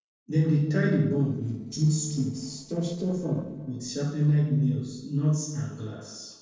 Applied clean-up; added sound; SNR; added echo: neural separator model SepFormer DNS4.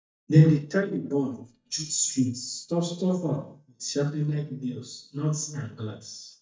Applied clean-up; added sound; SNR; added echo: neural mask model DeepFilterNet 3.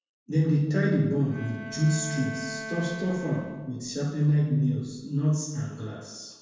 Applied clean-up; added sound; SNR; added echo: none; Bowed string instrument; 13 dB; reverberation time 1.2 s.